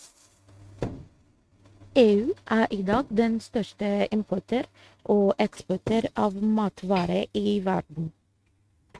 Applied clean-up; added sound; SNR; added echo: neural mask model RNNoise.